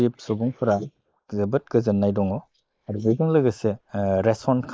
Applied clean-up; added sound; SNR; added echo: neural mask model Resemble Enhance denoiser.